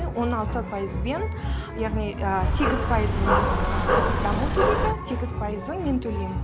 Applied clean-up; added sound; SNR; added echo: none; Dog; -3 dB; none.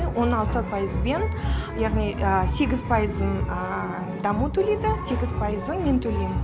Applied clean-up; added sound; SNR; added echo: none; none; none; none.